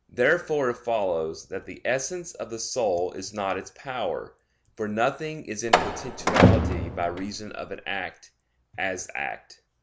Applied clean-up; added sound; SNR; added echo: none; Slam; -5 dB; none.